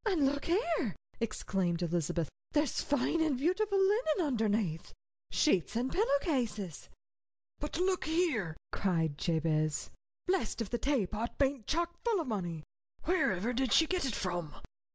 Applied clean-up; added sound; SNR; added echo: none; none; none; none.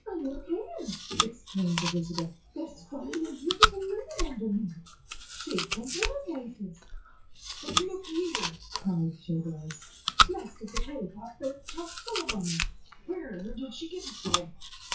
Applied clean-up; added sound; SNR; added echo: classical method WPE with log-MMSE.